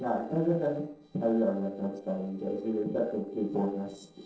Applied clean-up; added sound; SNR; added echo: neural separator model SepFormer DNS4.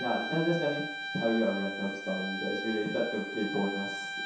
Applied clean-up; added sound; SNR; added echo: none; Bowed string instrument; 5 dB; reverberation time 0.7 s.